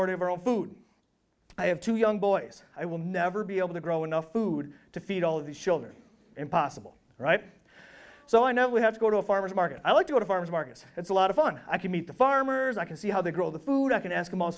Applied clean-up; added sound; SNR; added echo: none; none; none; none.